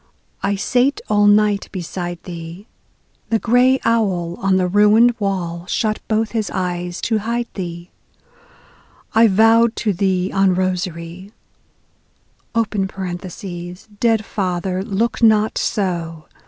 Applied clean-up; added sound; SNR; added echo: none; none; none; none.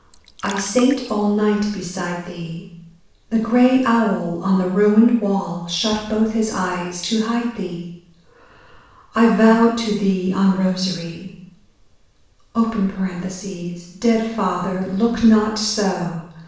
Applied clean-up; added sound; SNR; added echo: none; Trickle, dribble; 18 dB; reverberation time 0.7 s.